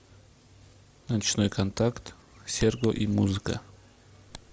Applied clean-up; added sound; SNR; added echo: none; Bird vocalization, bird call, bird song; 18 dB; none.